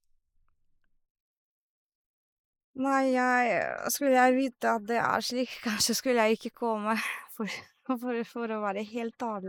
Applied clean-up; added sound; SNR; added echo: neural mask model Resemble Enhance denoiser.